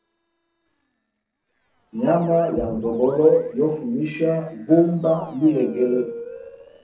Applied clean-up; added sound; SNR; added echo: neural separator model SepFormer DNS4.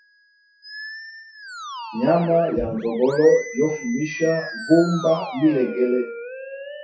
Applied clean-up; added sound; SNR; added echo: classical method WPE with log-MMSE.